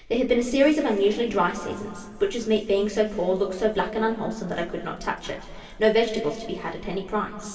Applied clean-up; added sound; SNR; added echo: none; none; none; reverberation time 2.4 s.